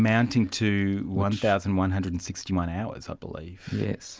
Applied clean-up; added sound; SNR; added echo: none; none; none; none.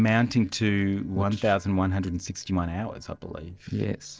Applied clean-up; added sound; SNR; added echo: neural separator model SepFormer DNS4.